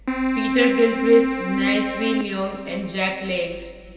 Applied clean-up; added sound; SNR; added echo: none; Keyboard (musical); 2 dB; reverberation time 3.0 s.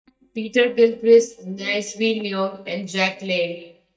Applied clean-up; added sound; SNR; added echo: neural mask model DeepFilterNet 3.